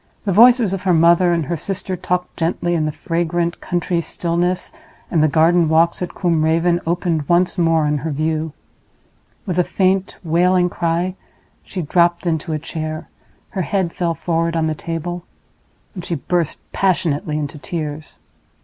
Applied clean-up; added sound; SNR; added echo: none; none; none; none.